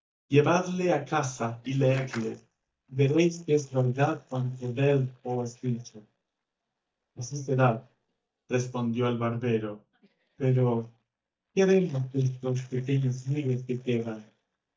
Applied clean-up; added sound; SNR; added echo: neural mask model DeepFilterNet 3.